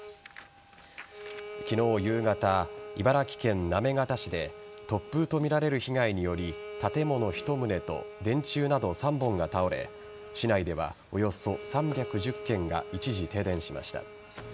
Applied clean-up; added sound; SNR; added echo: none; Bowed string instrument; 14 dB; none.